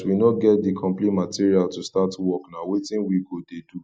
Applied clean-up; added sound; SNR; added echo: none; none; none; none.